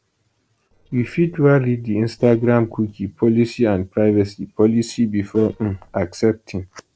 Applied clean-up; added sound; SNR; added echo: neural separator model SepFormer DNS4.